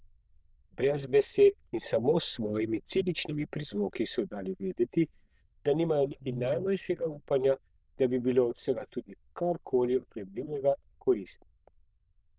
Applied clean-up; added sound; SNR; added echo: neural diffusion model UNIVERSE++.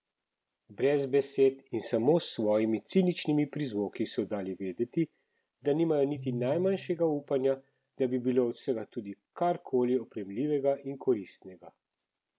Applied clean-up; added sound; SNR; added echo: none; Piano; 14 dB; none.